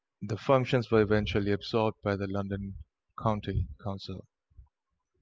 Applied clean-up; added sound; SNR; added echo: none; none; none; none.